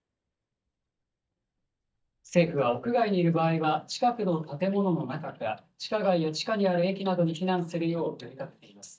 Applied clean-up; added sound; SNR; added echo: neural mask model DeepFilterNet 3.